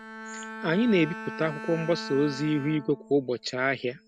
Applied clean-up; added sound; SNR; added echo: none; Bowed string instrument; 12 dB; none.